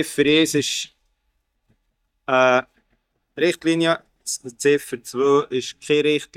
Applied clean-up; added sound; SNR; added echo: neural mask model DeepFilterNet 3.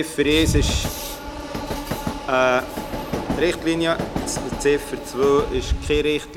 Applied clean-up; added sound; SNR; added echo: none; Train; 4 dB; none.